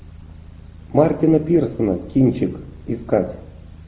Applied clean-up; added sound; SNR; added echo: none; none; none; none.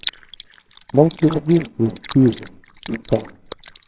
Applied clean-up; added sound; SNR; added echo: neural separator model SepFormer WHAMR!.